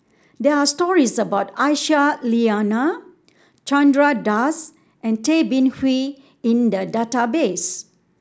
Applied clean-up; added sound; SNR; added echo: none; none; none; none.